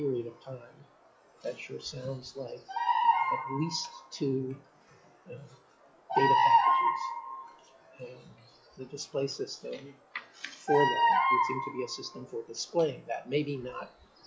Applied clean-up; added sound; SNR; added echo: classical method log-MMSE.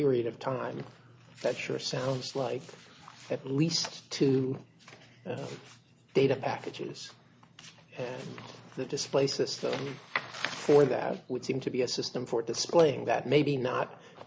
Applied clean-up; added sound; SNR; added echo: none; none; none; none.